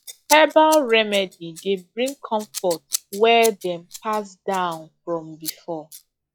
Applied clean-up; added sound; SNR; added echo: classical method log-MMSE.